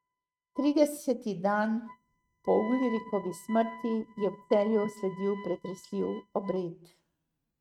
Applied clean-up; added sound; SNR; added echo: neural mask model RNNoise.